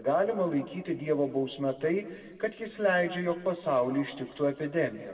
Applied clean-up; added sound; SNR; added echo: none; none; none; reverberation time 1.5 s.